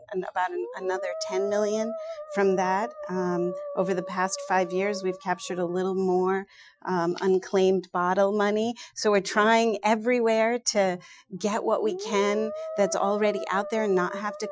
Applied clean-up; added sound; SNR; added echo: classical method Wiener filter.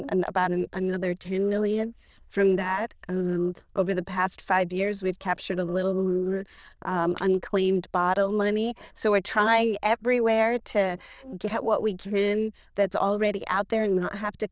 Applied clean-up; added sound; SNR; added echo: neural diffusion model UNIVERSE++.